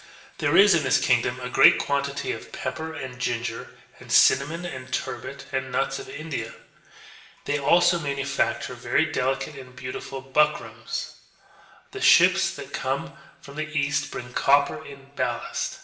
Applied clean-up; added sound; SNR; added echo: none; none; none; reverberation time 1.0 s.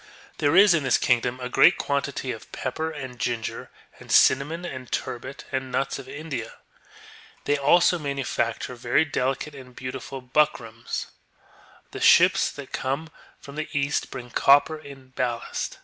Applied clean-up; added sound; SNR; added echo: none; none; none; none.